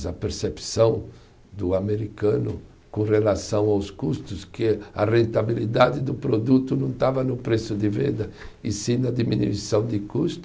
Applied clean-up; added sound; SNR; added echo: none; none; none; none.